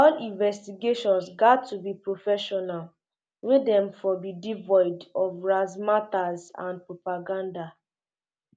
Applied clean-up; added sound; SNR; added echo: none; none; none; none.